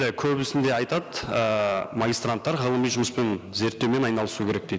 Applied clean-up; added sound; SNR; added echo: none; none; none; none.